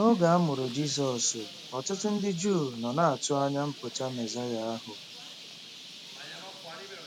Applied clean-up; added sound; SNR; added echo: none; Bird; 15 dB; none.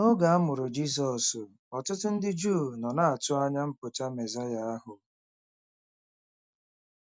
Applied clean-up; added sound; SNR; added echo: none; none; none; none.